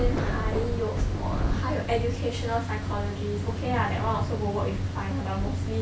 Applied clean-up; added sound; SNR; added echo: none; Thunder / Rain; 4 dB; none.